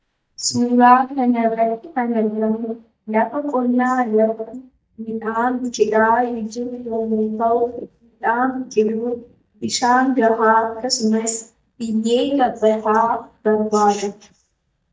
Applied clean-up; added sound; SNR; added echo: neural mask model DeepFilterNet 3.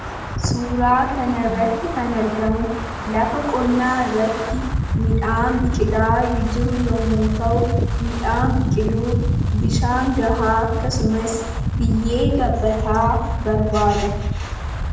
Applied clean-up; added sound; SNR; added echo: none; Wind; 1 dB; reverberation time 0.7 s.